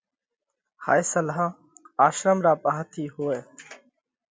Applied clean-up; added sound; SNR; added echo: none; none; none; none.